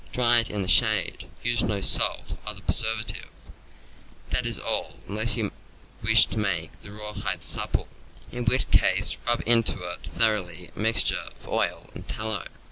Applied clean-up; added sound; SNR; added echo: none; Chewing, mastication / Livestock, farm animals, working animals; 18 dB; none.